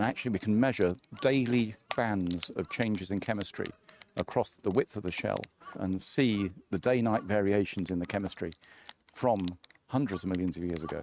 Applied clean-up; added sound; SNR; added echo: neural mask model RNNoise.